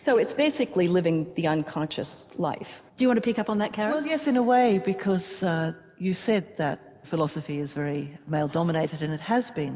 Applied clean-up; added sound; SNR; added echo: none; none; none; none.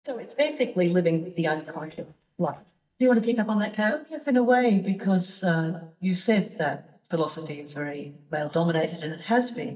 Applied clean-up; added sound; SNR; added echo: neural mask model DeepFilterNet 3.